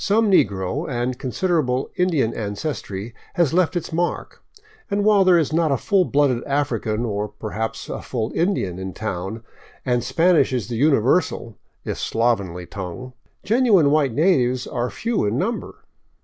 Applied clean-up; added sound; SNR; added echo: none; none; none; none.